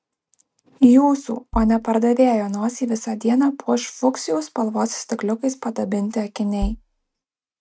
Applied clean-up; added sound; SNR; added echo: neural mask model RNNoise.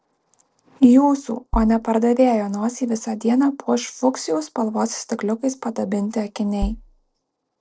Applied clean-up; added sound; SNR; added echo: neural separator model SepFormer DNS4.